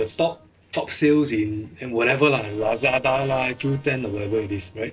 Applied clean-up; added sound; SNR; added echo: neural separator model SepFormer DNS4.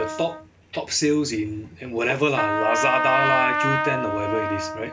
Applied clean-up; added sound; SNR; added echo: none; Trumpet; 1 dB; none.